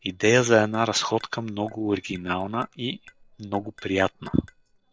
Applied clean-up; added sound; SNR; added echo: neural separator model SepFormer DNS4.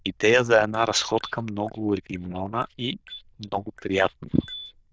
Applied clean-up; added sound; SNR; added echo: neural diffusion model UNIVERSE++.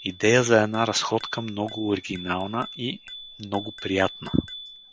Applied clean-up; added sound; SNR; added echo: none; Bicycle bell; 16 dB; none.